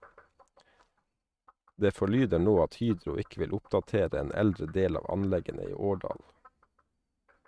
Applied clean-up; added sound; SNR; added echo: neural mask model RNNoise.